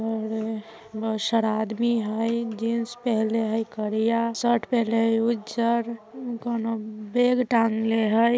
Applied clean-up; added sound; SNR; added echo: none; none; none; none.